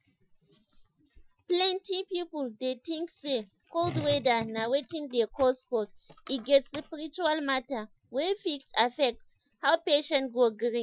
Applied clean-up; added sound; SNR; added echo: classical method Wiener filter.